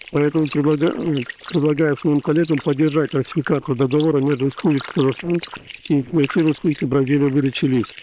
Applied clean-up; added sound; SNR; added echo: neural separator model SepFormer WHAM!.